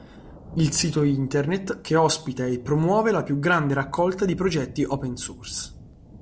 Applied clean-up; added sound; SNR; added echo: none; Thunder; 20 dB; none.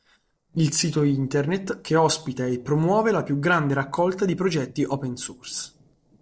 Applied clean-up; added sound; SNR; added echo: neural separator model SepFormer DNS4.